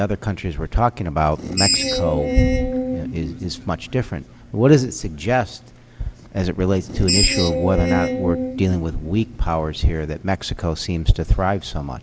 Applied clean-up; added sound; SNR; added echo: none; Screech; 6 dB; none.